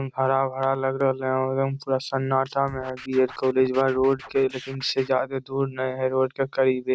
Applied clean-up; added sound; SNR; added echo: neural mask model RNNoise.